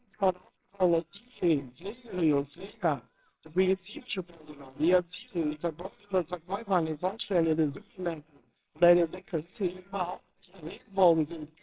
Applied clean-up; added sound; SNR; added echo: neural separator model SepFormer WHAMR!.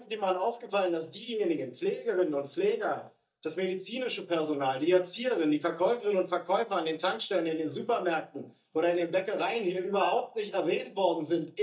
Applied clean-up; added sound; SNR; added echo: neural mask model DeepFilterNet 3.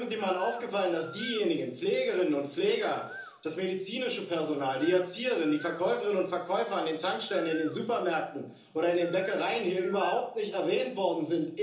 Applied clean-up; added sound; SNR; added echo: none; Bird; 19 dB; reverberation time 0.6 s.